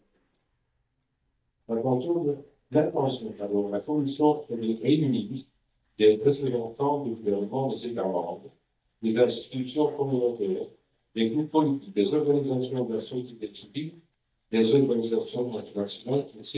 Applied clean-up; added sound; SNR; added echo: neural mask model DeepFilterNet 3.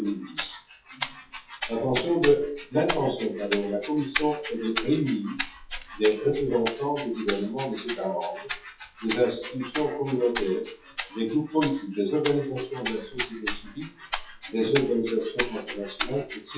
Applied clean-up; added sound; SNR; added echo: classical method WPE with log-MMSE.